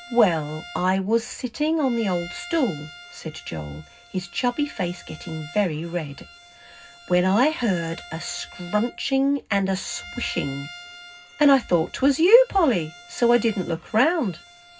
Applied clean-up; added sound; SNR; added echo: none; Bowed string instrument; 19 dB; reverberation time 0.4 s.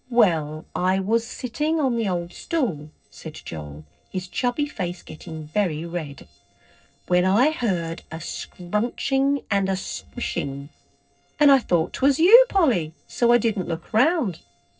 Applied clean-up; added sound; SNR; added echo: neural separator model SepFormer DNS4.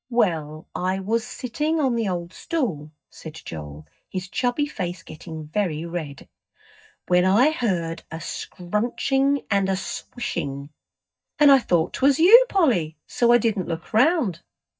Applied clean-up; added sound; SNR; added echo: neural mask model DeepFilterNet 3.